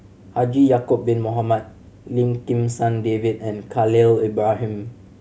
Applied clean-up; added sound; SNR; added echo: none; none; none; none.